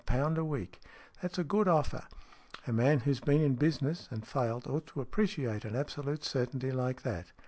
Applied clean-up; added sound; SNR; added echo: none; none; none; none.